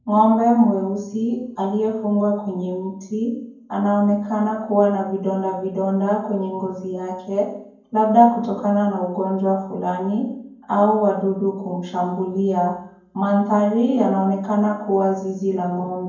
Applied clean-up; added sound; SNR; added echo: none; none; none; reverberation time 0.9 s.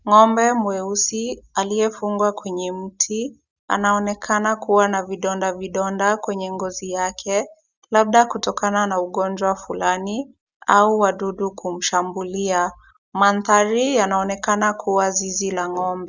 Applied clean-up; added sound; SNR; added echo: none; none; none; none.